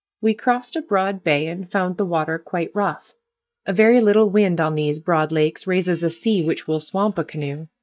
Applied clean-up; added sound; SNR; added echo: neural mask model DeepFilterNet 3.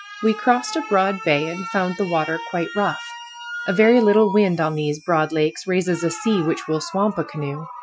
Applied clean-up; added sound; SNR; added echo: classical method Wiener filter.